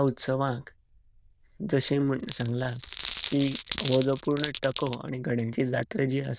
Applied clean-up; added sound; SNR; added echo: neural diffusion model UNIVERSE++.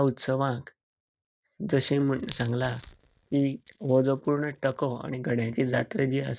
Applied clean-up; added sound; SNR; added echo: neural mask model DeepFilterNet 3.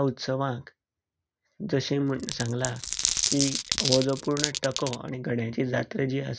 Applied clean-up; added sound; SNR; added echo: none; Glass; 2 dB; none.